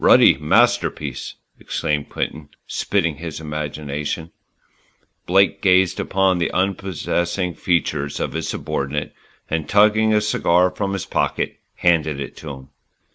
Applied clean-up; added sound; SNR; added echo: none; none; none; none.